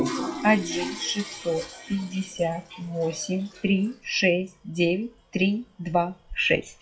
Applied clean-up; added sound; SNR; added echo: classical method WPE with log-MMSE.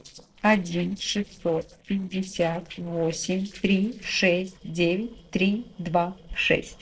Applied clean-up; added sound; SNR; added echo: neural separator model SepFormer DNS4.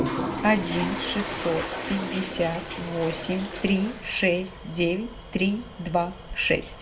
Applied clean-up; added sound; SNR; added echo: none; Toilet flush; 6 dB; reverberation time 0.3 s.